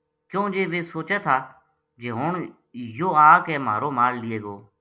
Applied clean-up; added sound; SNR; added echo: none; none; none; none.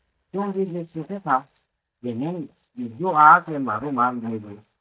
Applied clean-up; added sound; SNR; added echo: neural mask model DeepFilterNet 3.